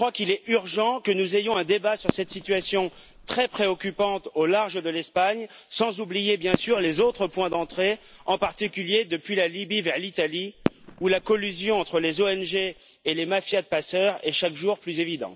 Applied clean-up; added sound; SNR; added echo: none; Fireworks; 10 dB; none.